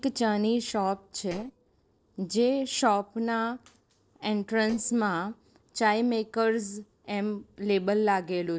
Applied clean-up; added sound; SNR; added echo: neural separator model SepFormer DNS4.